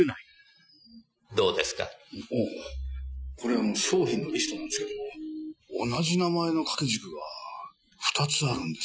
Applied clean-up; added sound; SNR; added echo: classical method Wiener filter.